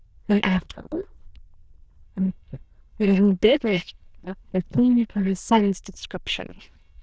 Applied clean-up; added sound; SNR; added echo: neural diffusion model UNIVERSE++.